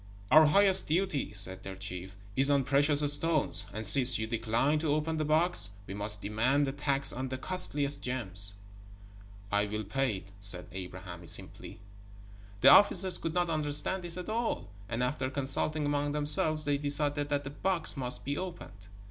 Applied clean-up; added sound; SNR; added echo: none; none; none; none.